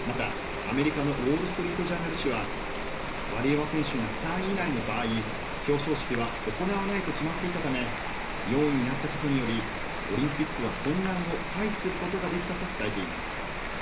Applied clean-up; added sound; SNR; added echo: none; Rain; 3 dB; reverberation time 0.3 s.